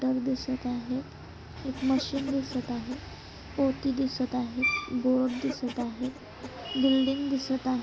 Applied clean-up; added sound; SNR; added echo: none; Cough; 17 dB; none.